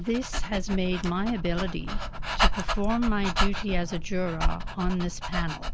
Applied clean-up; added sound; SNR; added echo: none; Dog; -2 dB; none.